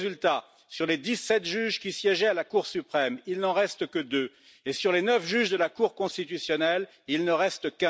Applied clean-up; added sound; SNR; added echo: none; none; none; none.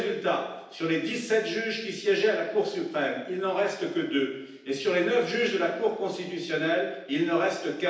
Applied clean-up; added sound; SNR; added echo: none; none; none; reverberation time 0.9 s.